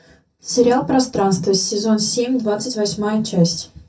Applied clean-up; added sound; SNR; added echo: none; none; none; reverberation time 0.3 s.